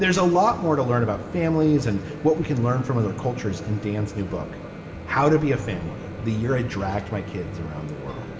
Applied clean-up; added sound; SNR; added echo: none; Microwave oven; 14 dB; reverberation time 1.7 s.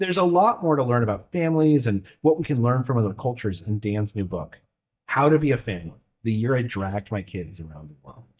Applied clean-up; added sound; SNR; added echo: neural mask model DeepFilterNet 3.